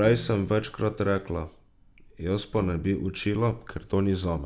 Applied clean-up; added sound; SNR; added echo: none; Bowed string instrument; 16 dB; none.